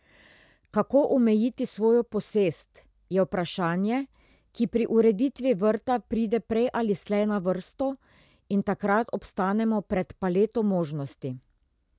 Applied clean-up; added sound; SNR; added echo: none; none; none; none.